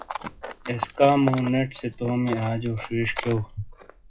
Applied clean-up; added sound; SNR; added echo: classical method WPE with log-MMSE.